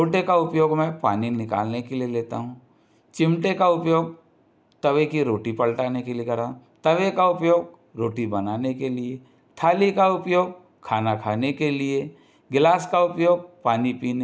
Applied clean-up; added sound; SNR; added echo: none; none; none; none.